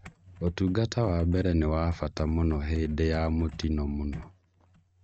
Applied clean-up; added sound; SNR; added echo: neural mask model RNNoise.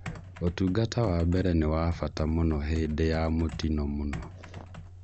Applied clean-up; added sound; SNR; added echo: none; Computer keyboard; 14 dB; none.